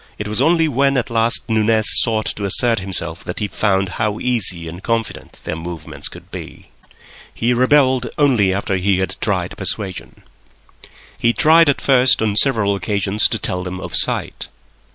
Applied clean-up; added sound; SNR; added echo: none; none; none; none.